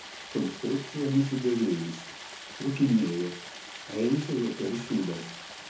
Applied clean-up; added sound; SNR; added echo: none; Stream; 13 dB; reverberation time 0.7 s.